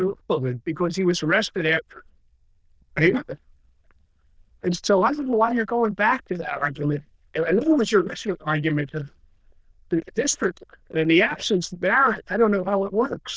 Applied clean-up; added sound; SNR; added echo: neural diffusion model UNIVERSE++.